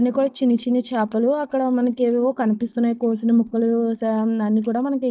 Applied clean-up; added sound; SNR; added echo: neural mask model DeepFilterNet 3.